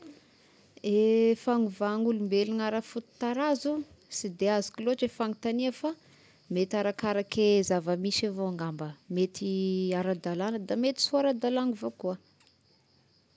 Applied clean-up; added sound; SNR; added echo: none; none; none; none.